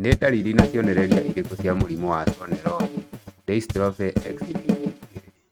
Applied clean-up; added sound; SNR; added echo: neural mask model RNNoise.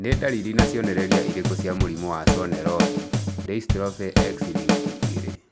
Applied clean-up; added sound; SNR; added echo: none; Drum kit; -5 dB; none.